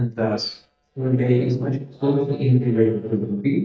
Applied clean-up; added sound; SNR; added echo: neural mask model DeepFilterNet 3.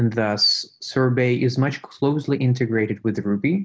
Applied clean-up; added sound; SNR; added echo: none; none; none; none.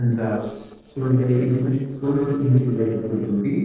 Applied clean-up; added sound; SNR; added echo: neural separator model SepFormer DNS4.